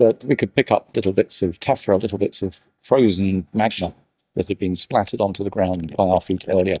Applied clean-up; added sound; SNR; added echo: neural mask model DeepFilterNet 3.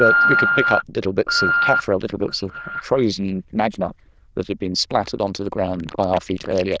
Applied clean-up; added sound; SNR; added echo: neural diffusion model UNIVERSE++.